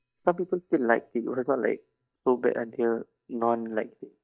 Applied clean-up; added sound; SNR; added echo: neural mask model DeepFilterNet 3.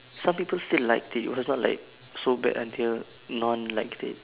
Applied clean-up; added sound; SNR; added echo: none; none; none; none.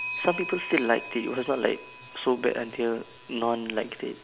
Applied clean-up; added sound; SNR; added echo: none; Clock; 12 dB; none.